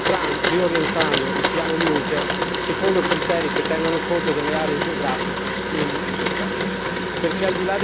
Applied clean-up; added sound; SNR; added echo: none; Domestic sounds, home sounds; -4 dB; none.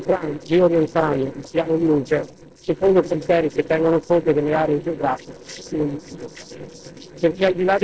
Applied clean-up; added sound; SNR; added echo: neural separator model SepFormer DNS4.